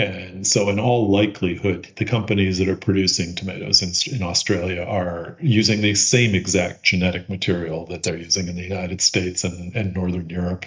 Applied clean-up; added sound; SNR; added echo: neural mask model DeepFilterNet 3.